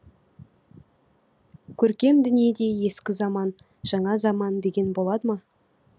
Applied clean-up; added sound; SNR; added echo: none; none; none; none.